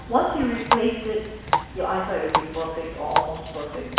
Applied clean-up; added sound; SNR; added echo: none; Water tap, faucet; 1 dB; reverberation time 1.1 s.